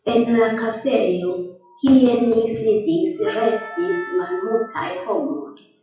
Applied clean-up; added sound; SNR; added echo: classical method WPE with log-MMSE.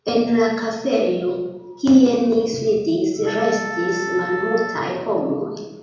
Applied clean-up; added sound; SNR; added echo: none; Wind instrument, woodwind instrument; 10 dB; reverberation time 0.9 s.